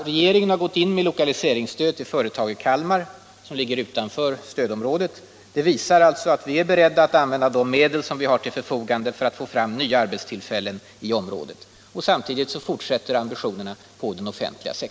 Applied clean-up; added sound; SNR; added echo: none; none; none; none.